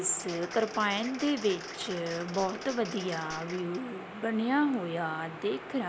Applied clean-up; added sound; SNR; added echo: none; Applause; 14 dB; none.